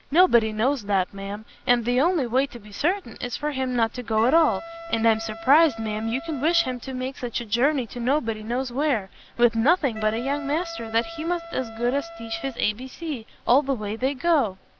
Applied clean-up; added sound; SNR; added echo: none; Wind instrument, woodwind instrument; 14 dB; none.